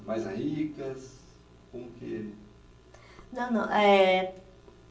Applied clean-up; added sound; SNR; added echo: none; none; none; reverberation time 0.4 s.